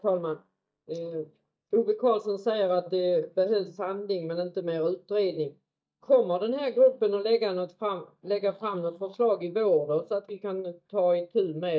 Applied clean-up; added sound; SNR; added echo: neural mask model DeepFilterNet 3.